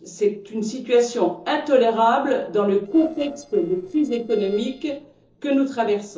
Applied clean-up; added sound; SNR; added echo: neural separator model SepFormer DNS4.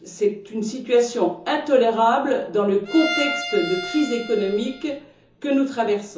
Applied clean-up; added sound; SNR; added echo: none; Bowed string instrument; 9 dB; reverberation time 0.8 s.